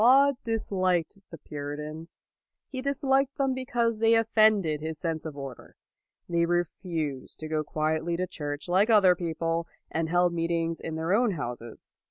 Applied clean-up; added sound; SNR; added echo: none; none; none; none.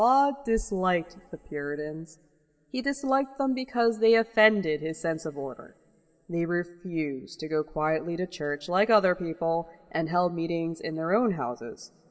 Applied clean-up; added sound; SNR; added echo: none; none; none; reverberation time 1.2 s.